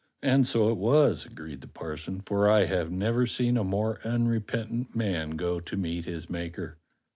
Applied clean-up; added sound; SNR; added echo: none; none; none; none.